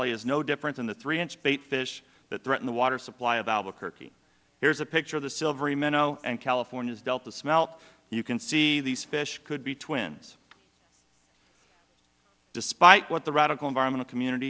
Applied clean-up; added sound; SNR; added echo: none; none; none; none.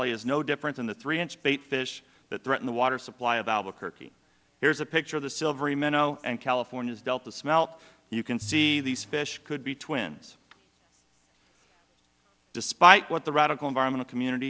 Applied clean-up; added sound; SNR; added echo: none; Piano; 19 dB; none.